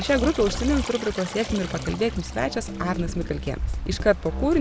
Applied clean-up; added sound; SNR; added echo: none; Stream + Drum kit; 5 dB; none.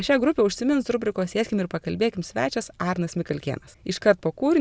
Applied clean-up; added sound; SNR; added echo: none; none; none; none.